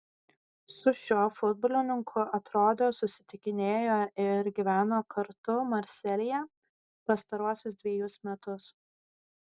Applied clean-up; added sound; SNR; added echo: none; none; none; none.